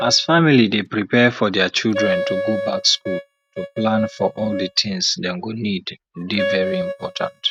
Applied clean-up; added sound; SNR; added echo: neural mask model RNNoise.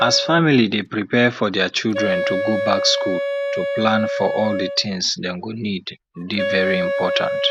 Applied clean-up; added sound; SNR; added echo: none; Wind instrument, woodwind instrument; 4 dB; none.